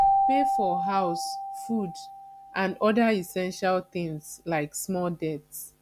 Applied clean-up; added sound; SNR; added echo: none; Keyboard (musical); 1 dB; none.